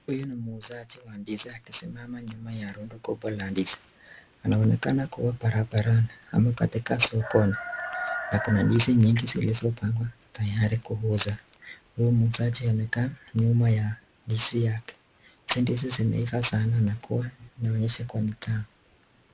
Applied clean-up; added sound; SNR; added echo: none; none; none; none.